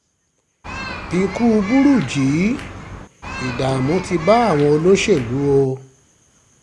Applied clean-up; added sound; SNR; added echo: none; Human group actions; 12 dB; none.